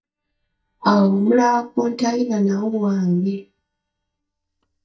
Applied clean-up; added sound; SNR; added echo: neural mask model DeepFilterNet 3.